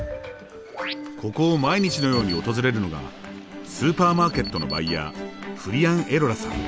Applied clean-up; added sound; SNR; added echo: none; Alarm; 12 dB; none.